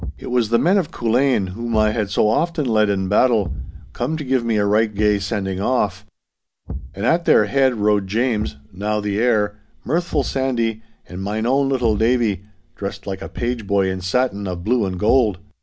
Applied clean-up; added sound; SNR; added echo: none; Thump, thud; 14 dB; none.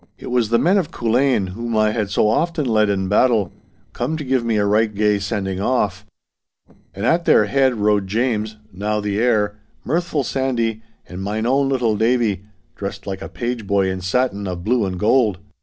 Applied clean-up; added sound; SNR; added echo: neural separator model SepFormer DNS4.